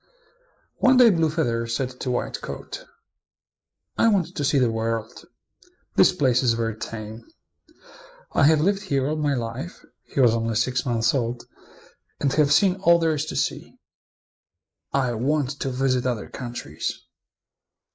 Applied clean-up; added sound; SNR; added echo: neural mask model Resemble Enhance denoiser.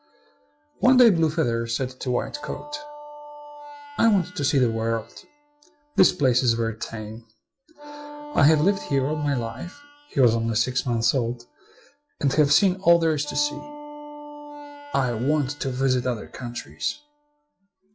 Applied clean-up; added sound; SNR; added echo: classical method log-MMSE.